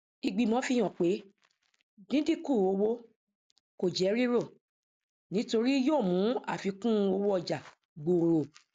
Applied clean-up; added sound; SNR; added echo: none; none; none; none.